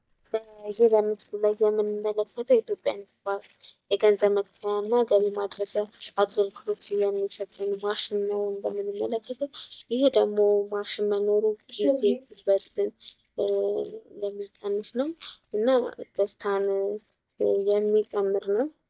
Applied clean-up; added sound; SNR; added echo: neural mask model DeepFilterNet 3.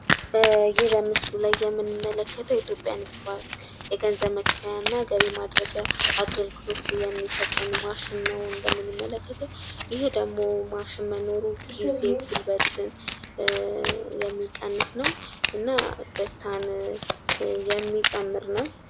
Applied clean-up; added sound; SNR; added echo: none; Domestic sounds, home sounds; 1 dB; none.